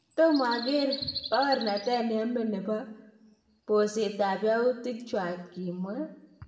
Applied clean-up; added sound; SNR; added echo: none; Bird vocalization, bird call, bird song; 14 dB; reverberation time 0.7 s.